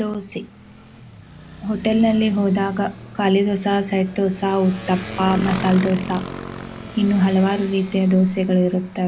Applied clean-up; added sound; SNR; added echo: none; Motorcycle; 14 dB; none.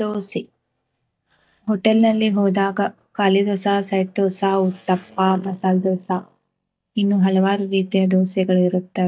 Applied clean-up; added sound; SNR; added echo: neural mask model DeepFilterNet 3.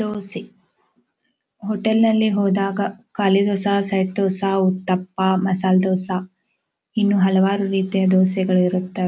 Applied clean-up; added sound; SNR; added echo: none; none; none; none.